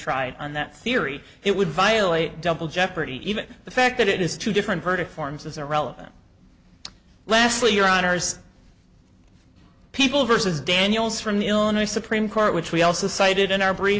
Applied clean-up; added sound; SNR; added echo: none; none; none; none.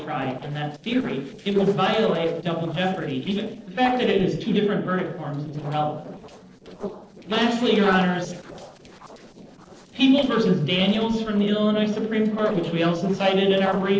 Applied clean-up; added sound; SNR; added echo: neural separator model SepFormer DNS4.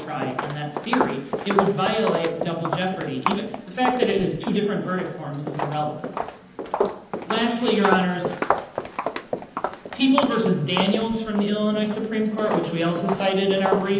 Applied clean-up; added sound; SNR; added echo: none; Walk, footsteps; 5 dB; reverberation time 0.9 s.